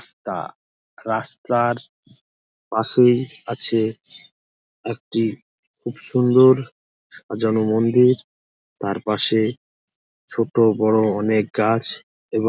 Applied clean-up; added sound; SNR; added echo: none; none; none; none.